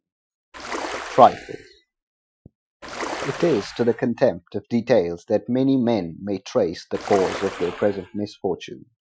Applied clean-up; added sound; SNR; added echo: classical method Wiener filter.